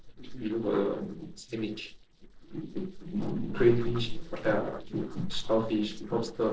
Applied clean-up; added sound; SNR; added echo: neural separator model SepFormer DNS4.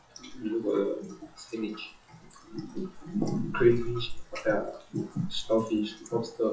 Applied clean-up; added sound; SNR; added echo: classical method WPE with log-MMSE.